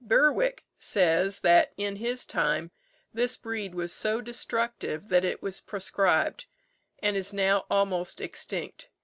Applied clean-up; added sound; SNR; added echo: none; none; none; none.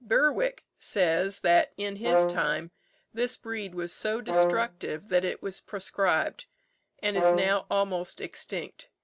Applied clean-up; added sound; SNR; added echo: none; Brass instrument; 1 dB; none.